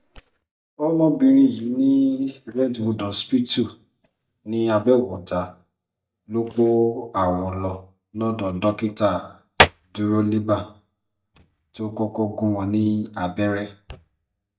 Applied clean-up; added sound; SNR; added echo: neural mask model DeepFilterNet 3.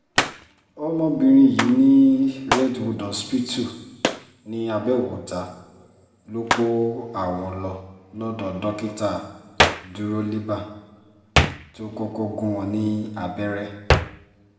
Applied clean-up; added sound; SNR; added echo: none; Hands; 5 dB; reverberation time 1.3 s.